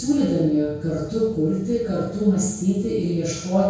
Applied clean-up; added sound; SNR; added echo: none; none; none; reverberation time 0.6 s.